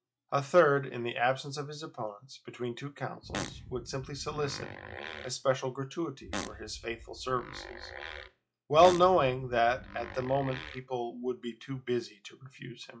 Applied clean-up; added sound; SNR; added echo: classical method log-MMSE.